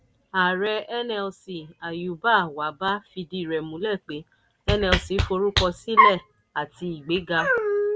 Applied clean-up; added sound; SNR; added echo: none; none; none; none.